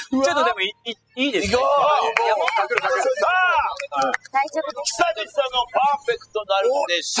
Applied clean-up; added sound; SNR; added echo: classical method spectral subtraction.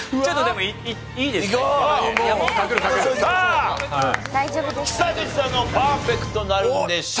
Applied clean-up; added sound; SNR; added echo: none; none; none; none.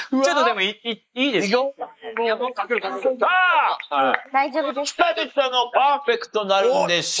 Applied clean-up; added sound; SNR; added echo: neural mask model Resemble Enhance denoiser.